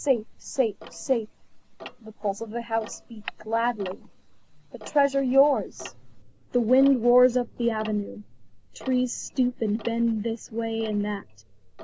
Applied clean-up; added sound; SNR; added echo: none; Tick-tock; 19 dB; none.